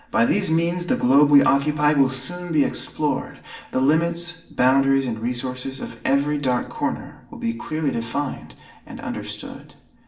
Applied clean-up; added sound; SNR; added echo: none; none; none; reverberation time 0.6 s.